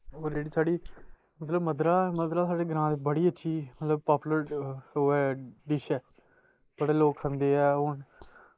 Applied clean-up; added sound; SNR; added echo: neural mask model Resemble Enhance denoiser.